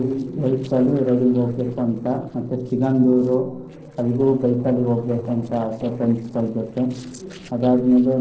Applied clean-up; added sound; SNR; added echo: neural separator model SepFormer DNS4.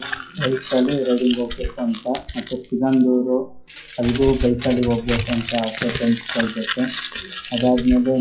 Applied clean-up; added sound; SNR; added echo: classical method WPE with log-MMSE.